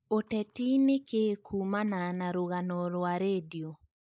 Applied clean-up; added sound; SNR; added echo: neural mask model Resemble Enhance denoiser.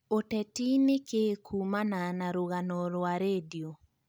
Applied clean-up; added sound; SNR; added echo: none; none; none; none.